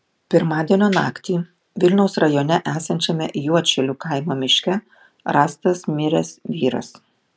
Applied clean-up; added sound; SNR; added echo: none; none; none; none.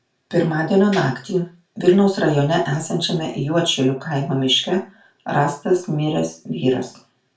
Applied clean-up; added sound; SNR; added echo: none; none; none; reverberation time 0.3 s.